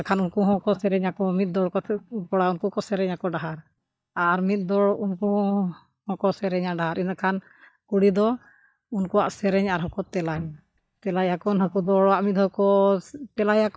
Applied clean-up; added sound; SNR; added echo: neural mask model DeepFilterNet 3.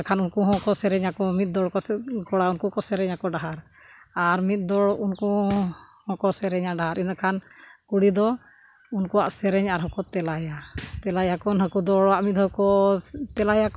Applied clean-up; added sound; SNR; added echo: none; none; none; none.